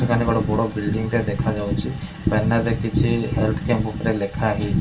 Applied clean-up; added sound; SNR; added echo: none; Acoustic guitar / Strum; 19 dB; reverberation time 0.2 s.